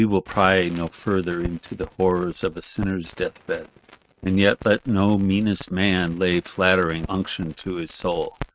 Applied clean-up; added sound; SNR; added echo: neural mask model RNNoise.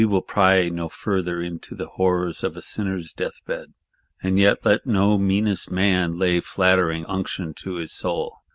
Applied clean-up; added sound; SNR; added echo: none; none; none; none.